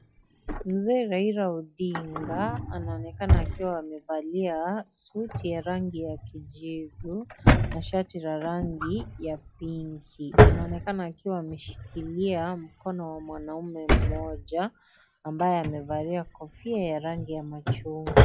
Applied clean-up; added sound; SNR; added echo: classical method log-MMSE.